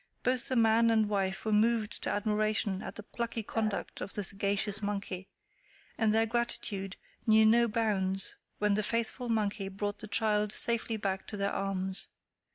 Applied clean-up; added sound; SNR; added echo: neural mask model Resemble Enhance denoiser.